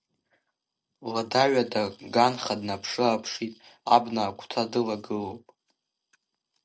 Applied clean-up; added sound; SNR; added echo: none; none; none; none.